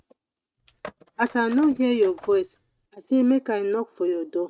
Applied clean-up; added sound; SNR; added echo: neural mask model RNNoise.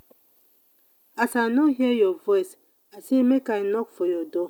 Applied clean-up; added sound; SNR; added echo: none; none; none; none.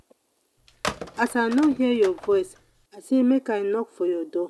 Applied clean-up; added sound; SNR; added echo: none; Telephone; 13 dB; none.